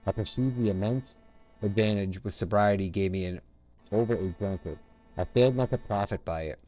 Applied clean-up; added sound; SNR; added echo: neural separator model SepFormer DNS4.